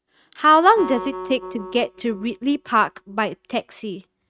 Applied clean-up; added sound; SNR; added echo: neural mask model RNNoise.